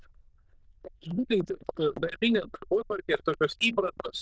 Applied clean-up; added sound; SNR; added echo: neural diffusion model UNIVERSE++.